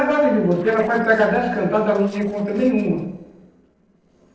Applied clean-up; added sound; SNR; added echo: neural separator model SepFormer DNS4.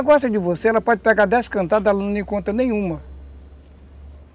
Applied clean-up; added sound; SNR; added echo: none; none; none; none.